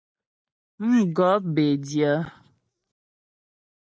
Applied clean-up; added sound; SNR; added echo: neural mask model DeepFilterNet 3.